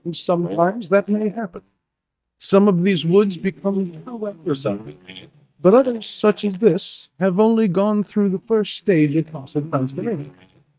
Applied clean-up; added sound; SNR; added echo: neural mask model DeepFilterNet 3.